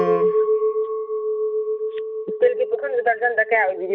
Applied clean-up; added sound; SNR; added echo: none; Chink, clink; 0 dB; none.